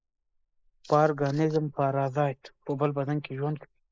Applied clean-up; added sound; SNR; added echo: neural mask model Resemble Enhance denoiser.